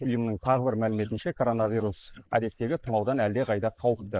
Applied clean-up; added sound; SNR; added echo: neural mask model Resemble Enhance denoiser.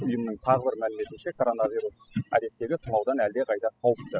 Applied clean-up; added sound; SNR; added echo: classical method spectral subtraction.